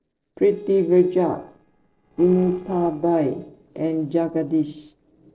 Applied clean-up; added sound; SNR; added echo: neural separator model SepFormer DNS4.